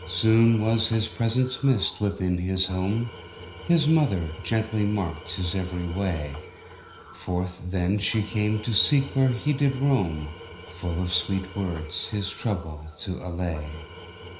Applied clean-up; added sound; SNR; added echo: none; Tools; 17 dB; reverberation time 0.5 s.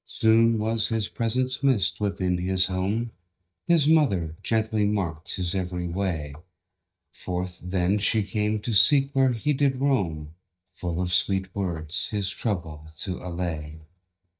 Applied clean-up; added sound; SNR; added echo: neural mask model DeepFilterNet 3.